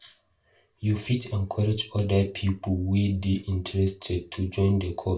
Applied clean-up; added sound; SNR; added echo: none; none; none; reverberation time 0.2 s.